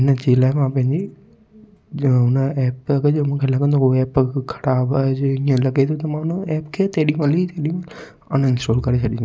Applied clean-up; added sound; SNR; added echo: none; none; none; none.